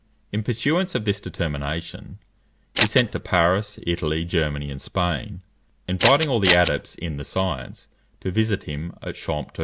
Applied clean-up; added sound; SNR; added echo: none; Scissors; -1 dB; none.